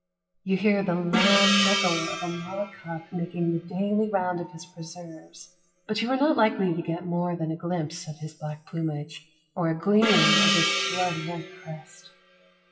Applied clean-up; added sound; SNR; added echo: classical method WPE with log-MMSE.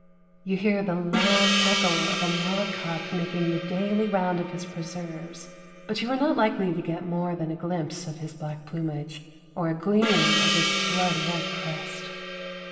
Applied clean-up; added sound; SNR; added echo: none; Gong; 2 dB; reverberation time 1.7 s.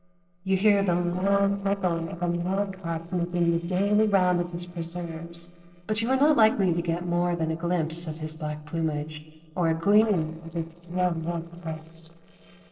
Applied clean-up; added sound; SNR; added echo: neural separator model SepFormer DNS4.